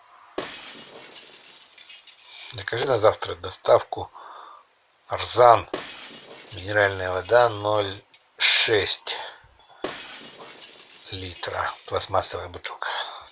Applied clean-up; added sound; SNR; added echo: none; Shatter; 16 dB; none.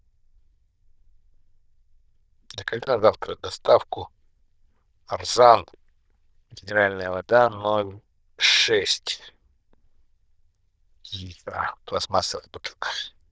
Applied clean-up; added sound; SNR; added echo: neural diffusion model UNIVERSE++.